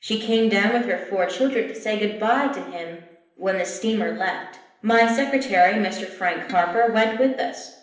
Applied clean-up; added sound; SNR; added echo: none; Keyboard (musical); 19 dB; reverberation time 0.8 s.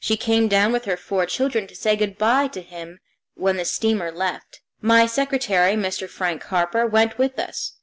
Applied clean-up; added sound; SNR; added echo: none; none; none; none.